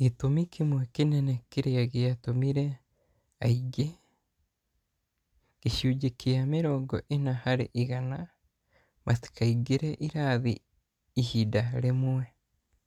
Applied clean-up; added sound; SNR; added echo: none; none; none; none.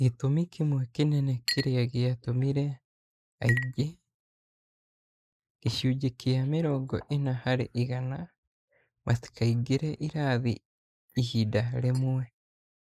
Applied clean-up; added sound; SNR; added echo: neural mask model Resemble Enhance denoiser.